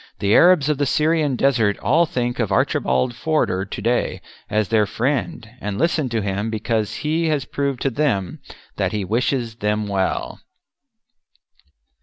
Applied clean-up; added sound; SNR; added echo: none; none; none; none.